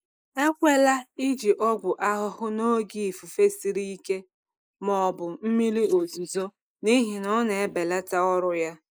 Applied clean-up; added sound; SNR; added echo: neural mask model Resemble Enhance denoiser.